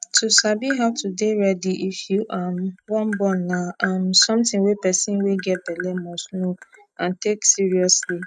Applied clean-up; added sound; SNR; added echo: neural mask model RNNoise.